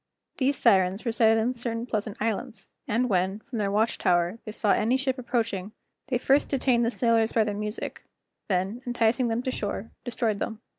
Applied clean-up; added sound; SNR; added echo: none; Cupboard open or close; 17 dB; none.